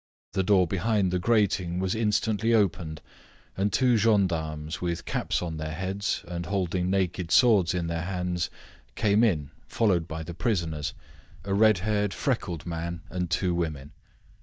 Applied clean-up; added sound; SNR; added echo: neural mask model DeepFilterNet 3.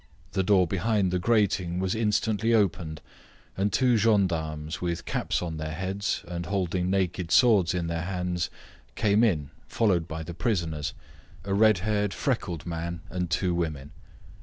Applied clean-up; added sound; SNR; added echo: none; Wind / Bird; 20 dB; none.